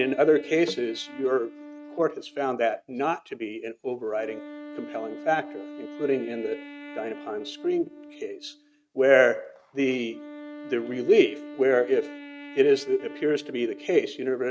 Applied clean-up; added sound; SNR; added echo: neural mask model RNNoise.